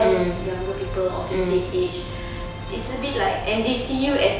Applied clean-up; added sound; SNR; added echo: none; none; none; none.